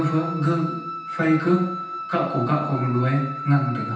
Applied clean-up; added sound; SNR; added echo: none; Wind instrument, woodwind instrument; 9 dB; reverberation time 0.9 s.